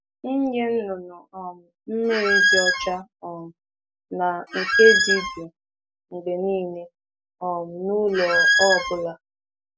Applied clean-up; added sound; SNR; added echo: none; Squeak; -5 dB; none.